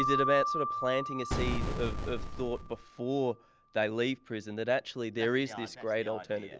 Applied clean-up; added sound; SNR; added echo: none; Boom + Keyboard (musical); 4 dB; none.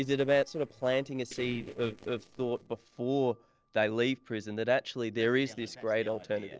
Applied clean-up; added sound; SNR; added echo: neural separator model SepFormer DNS4.